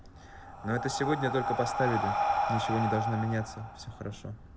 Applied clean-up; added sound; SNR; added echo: none; Breathing; 1 dB; none.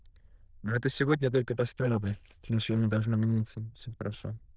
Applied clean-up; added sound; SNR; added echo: neural diffusion model UNIVERSE++.